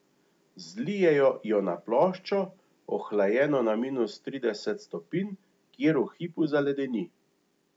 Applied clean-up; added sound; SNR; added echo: none; none; none; none.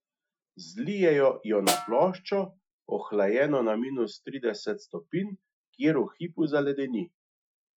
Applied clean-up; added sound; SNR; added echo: classical method Wiener filter.